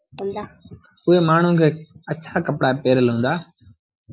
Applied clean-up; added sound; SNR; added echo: neural mask model Resemble Enhance denoiser.